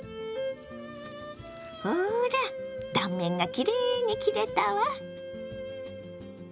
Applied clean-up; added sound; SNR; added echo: none; none; none; none.